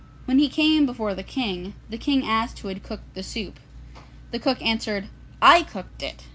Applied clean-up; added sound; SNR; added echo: none; none; none; none.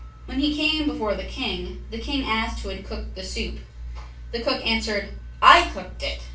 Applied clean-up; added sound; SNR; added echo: none; none; none; reverberation time 0.3 s.